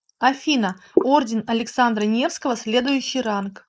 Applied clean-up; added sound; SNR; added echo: neural mask model Resemble Enhance denoiser.